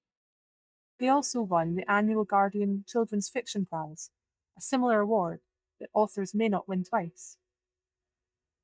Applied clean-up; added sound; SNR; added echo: neural mask model DeepFilterNet 3.